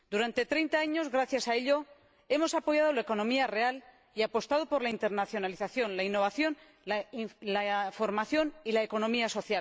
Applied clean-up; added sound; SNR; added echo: none; none; none; none.